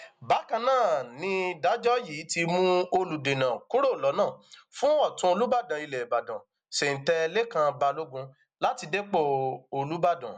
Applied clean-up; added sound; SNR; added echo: none; none; none; none.